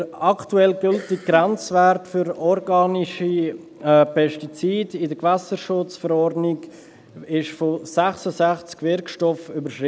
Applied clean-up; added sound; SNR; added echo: none; none; none; none.